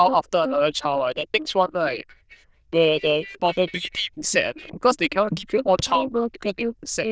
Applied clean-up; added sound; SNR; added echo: neural diffusion model UNIVERSE++.